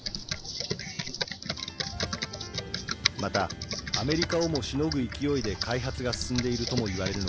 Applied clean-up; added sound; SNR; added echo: none; Computer keyboard; 3 dB; none.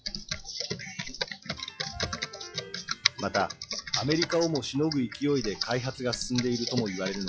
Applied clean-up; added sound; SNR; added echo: classical method log-MMSE.